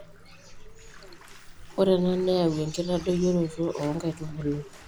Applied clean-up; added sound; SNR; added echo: none; Bathtub (filling or washing); 17 dB; none.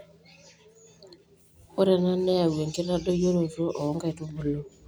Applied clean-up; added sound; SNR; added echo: none; none; none; none.